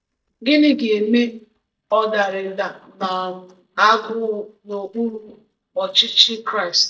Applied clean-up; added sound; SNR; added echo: neural mask model DeepFilterNet 3.